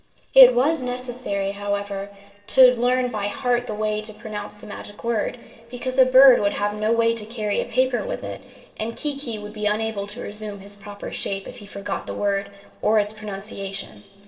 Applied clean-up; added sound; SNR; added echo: neural separator model SepFormer DNS4.